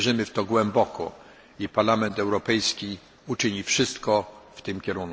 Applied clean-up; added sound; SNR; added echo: none; none; none; none.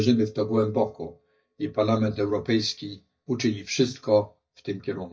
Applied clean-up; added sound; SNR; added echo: neural mask model DeepFilterNet 3.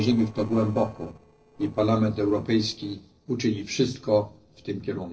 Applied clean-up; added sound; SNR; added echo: neural separator model SepFormer DNS4.